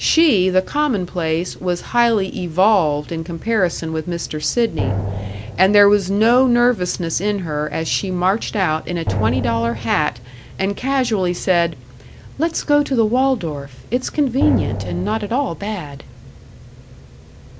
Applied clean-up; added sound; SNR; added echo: none; Drum; 6 dB; none.